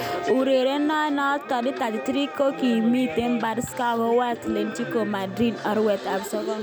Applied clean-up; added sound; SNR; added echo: none; none; none; none.